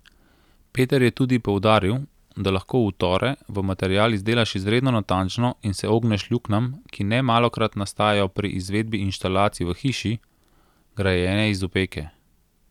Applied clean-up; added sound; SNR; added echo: none; none; none; none.